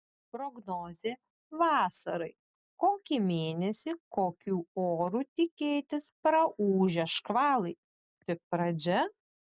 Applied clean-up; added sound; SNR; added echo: none; none; none; none.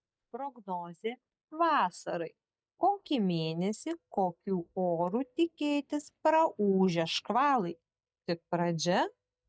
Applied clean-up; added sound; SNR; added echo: neural mask model DeepFilterNet 3.